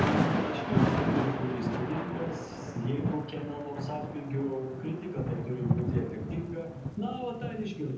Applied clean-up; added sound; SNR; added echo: none; Thunder / Rain; -3 dB; reverberation time 1.0 s.